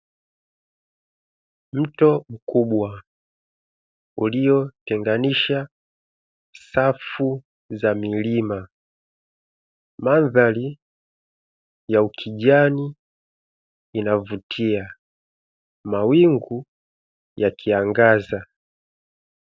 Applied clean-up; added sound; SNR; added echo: none; none; none; none.